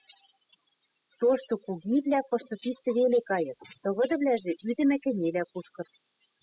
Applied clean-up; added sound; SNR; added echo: classical method spectral subtraction.